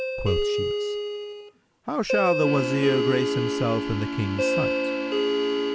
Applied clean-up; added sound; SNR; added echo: none; Organ + Doorbell; -2 dB; none.